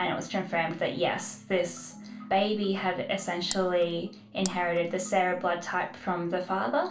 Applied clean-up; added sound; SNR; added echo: none; Raindrop; 12 dB; reverberation time 0.3 s.